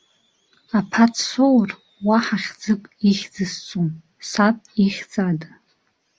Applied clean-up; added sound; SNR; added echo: none; none; none; none.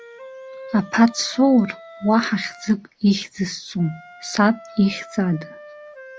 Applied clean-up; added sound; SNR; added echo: none; Wind instrument, woodwind instrument; 20 dB; none.